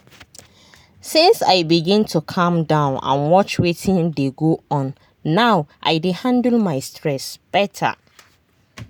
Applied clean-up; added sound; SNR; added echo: none; none; none; none.